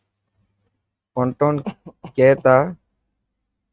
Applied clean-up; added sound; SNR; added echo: neural mask model RNNoise.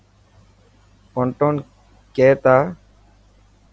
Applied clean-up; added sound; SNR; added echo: none; none; none; none.